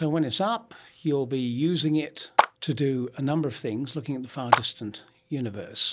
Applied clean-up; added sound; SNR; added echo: none; Clapping; 1 dB; none.